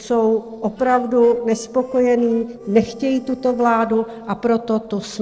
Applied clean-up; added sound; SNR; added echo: neural separator model SepFormer DNS4.